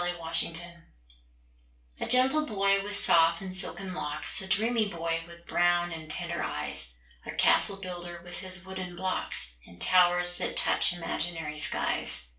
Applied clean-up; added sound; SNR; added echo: none; none; none; reverberation time 0.3 s.